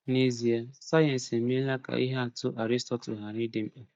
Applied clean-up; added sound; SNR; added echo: neural mask model DeepFilterNet 3.